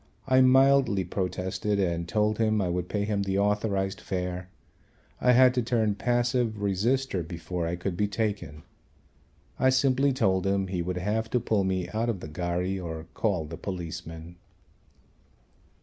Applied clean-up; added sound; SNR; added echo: none; none; none; none.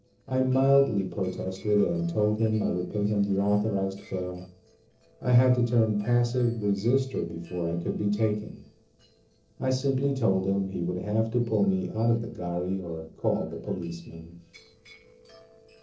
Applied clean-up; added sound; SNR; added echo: neural separator model SepFormer DNS4.